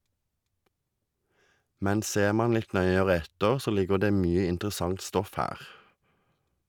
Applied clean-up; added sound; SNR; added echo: none; none; none; none.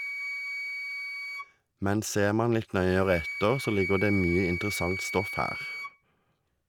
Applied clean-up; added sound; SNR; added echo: none; Wind instrument, woodwind instrument; 8 dB; none.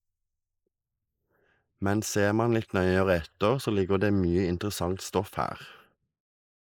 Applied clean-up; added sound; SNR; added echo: neural mask model Resemble Enhance denoiser.